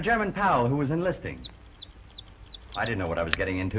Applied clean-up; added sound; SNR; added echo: none; Mechanisms; 15 dB; none.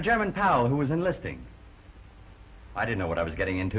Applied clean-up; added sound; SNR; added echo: none; none; none; none.